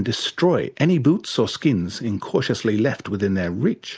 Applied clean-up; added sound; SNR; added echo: none; none; none; none.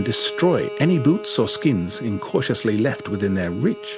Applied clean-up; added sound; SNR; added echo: none; Bowed string instrument; 12 dB; none.